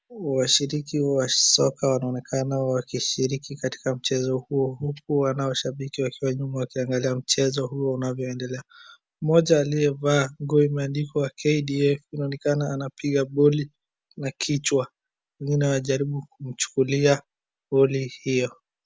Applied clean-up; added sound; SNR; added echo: none; none; none; none.